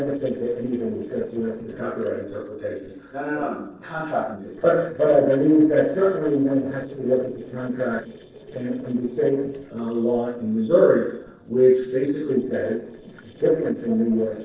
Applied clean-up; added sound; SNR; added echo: neural separator model SepFormer DNS4.